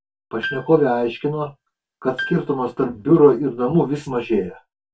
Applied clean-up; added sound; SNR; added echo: none; Piano; 15 dB; reverberation time 0.2 s.